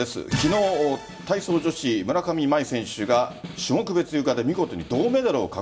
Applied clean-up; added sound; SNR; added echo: none; Snare drum; 19 dB; reverberation time 0.4 s.